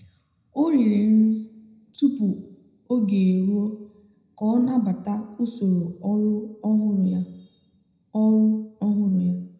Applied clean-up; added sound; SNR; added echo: none; none; none; reverberation time 0.8 s.